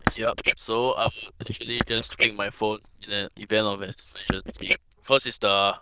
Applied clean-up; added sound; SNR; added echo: neural diffusion model UNIVERSE++.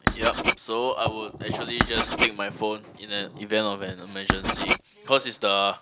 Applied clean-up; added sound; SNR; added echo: none; Writing; 1 dB; none.